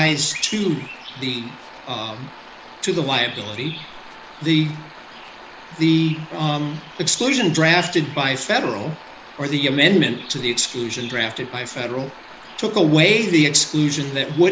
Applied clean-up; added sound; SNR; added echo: none; Bird vocalization, bird call, bird song; 15 dB; none.